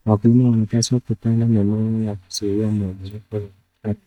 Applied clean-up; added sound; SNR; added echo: neural mask model DeepFilterNet 3.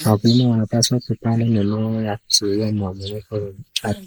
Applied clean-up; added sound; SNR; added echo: neural mask model Resemble Enhance denoiser.